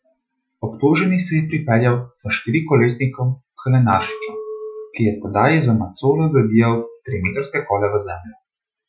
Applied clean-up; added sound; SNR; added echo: classical method Wiener filter.